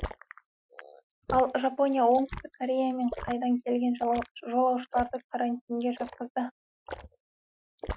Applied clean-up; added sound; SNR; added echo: classical method Wiener filter.